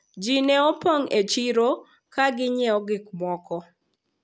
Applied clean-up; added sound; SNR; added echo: none; none; none; none.